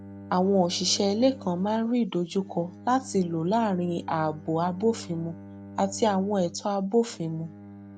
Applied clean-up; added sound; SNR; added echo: none; Bowed string instrument; 17 dB; none.